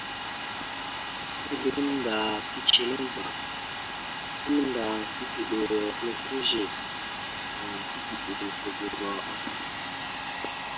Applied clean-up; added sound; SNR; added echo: none; Domestic sounds, home sounds; 3 dB; none.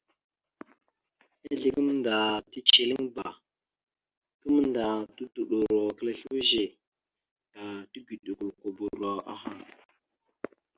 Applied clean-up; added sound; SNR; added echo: none; none; none; none.